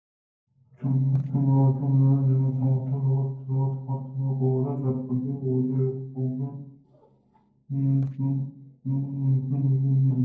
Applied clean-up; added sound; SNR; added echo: neural separator model SepFormer DNS4.